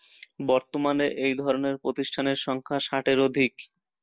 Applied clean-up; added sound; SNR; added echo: none; none; none; none.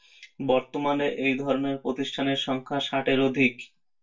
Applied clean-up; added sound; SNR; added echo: none; none; none; reverberation time 0.2 s.